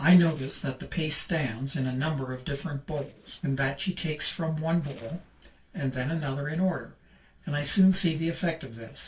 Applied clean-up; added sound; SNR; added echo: neural separator model SepFormer DNS4.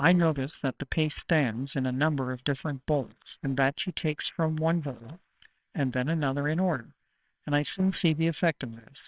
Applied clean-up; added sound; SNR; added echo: neural separator model SepFormer WHAMR!.